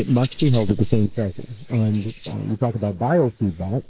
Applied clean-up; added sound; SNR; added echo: neural mask model Resemble Enhance denoiser.